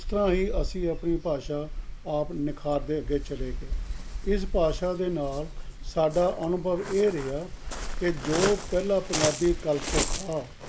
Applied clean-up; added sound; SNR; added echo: none; Waves, surf; 4 dB; none.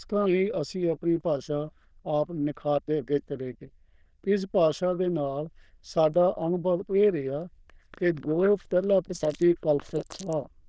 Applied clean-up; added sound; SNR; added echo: neural diffusion model UNIVERSE++.